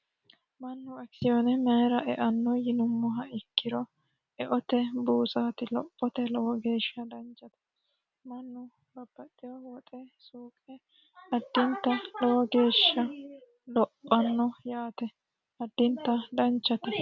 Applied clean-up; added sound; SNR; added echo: none; none; none; none.